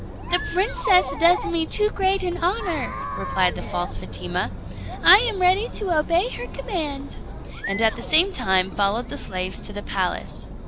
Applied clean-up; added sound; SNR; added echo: none; Chatter; 8 dB; none.